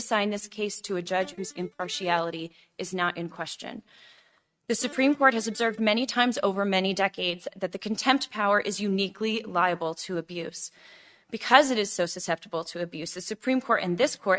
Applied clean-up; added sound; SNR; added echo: neural mask model RNNoise.